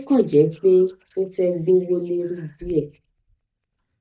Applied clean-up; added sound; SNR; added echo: neural mask model DeepFilterNet 3.